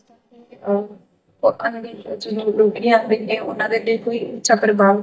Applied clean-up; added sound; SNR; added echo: neural mask model DeepFilterNet 3.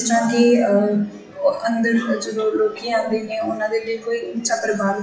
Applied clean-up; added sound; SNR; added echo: classical method WPE with log-MMSE.